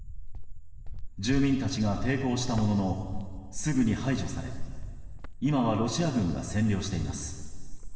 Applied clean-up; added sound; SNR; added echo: none; Cricket; 6 dB; reverberation time 2.1 s.